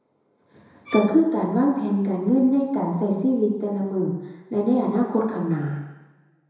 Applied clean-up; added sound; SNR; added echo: none; Bowed string instrument; 14 dB; reverberation time 1.0 s.